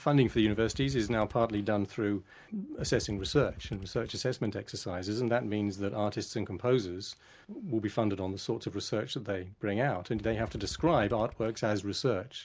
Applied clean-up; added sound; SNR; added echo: none; Motorcycle / Engine; 16 dB; none.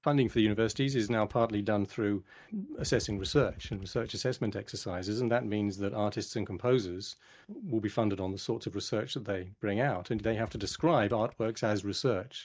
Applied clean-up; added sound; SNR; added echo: neural mask model DeepFilterNet 3.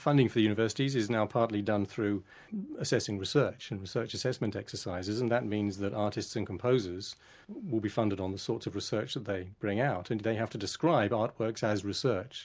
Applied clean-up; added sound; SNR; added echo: none; none; none; none.